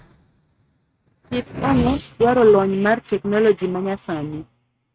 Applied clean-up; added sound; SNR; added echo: neural mask model RNNoise.